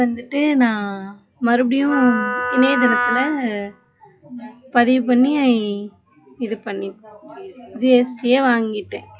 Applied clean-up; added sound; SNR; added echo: classical method log-MMSE.